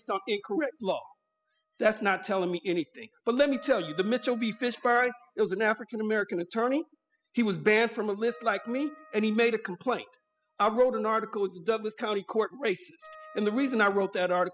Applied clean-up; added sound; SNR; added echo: classical method spectral subtraction.